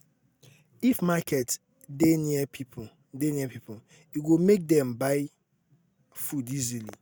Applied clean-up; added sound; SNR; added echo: none; none; none; none.